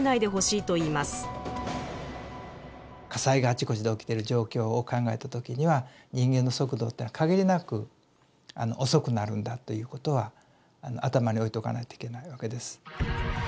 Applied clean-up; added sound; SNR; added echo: none; none; none; none.